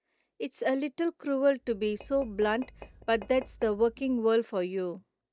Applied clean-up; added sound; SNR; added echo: neural mask model DeepFilterNet 3.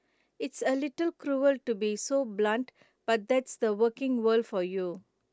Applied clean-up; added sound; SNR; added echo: none; none; none; none.